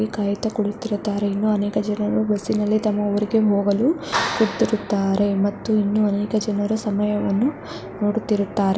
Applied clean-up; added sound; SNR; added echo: none; none; none; none.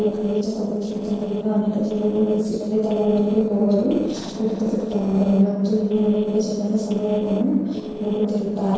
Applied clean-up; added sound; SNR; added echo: neural separator model SepFormer DNS4.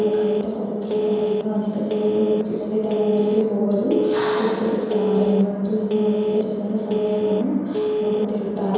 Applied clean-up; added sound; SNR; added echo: none; Telephone; 2 dB; reverberation time 1.2 s.